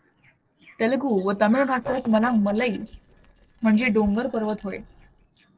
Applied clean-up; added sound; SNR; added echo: neural separator model SepFormer DNS4.